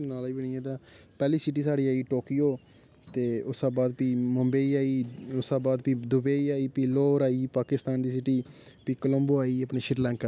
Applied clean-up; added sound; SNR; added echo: none; none; none; none.